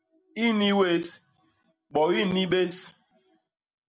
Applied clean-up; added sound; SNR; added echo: none; none; none; none.